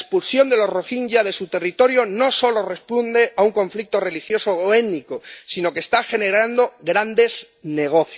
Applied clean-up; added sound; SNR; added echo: none; none; none; none.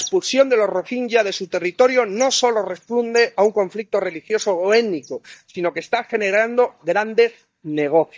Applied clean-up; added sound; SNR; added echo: neural mask model DeepFilterNet 3.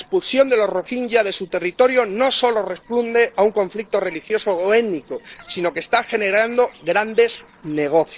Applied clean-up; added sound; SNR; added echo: neural separator model SepFormer DNS4.